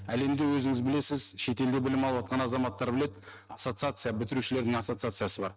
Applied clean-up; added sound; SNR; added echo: neural mask model RNNoise.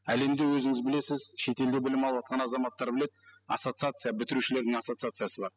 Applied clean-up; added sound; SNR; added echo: classical method spectral subtraction.